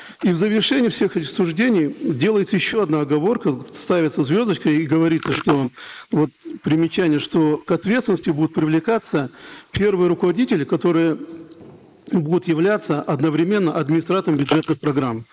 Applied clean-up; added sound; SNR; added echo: neural mask model Resemble Enhance denoiser.